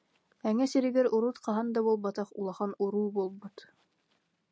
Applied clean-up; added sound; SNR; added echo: none; none; none; none.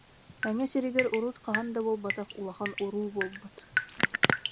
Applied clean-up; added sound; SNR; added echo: none; Drip; 1 dB; none.